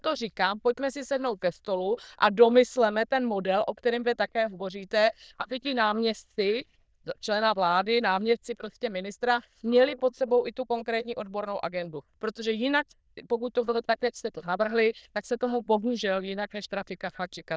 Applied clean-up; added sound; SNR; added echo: neural diffusion model UNIVERSE++.